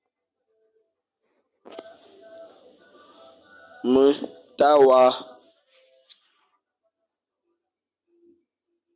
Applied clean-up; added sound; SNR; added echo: none; none; none; none.